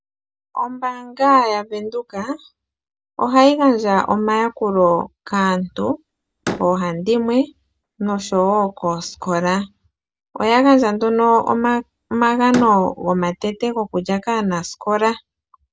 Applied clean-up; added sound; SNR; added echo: none; Slam; 16 dB; none.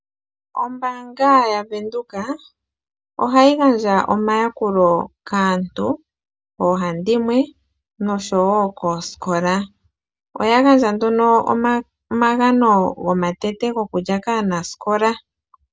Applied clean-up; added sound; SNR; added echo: none; none; none; none.